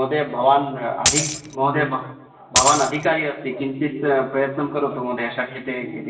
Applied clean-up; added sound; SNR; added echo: none; Coin (dropping); -1 dB; reverberation time 0.8 s.